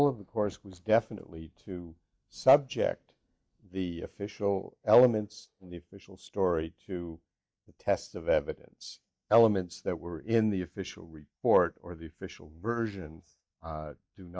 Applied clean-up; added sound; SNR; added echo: neural mask model DeepFilterNet 3.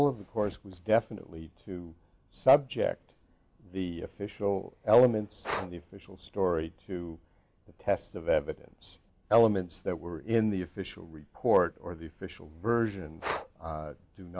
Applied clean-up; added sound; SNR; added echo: none; Breathing; 13 dB; none.